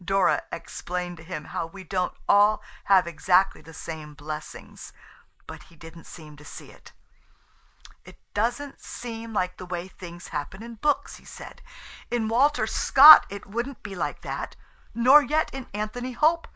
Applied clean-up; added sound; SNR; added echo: neural mask model Resemble Enhance denoiser.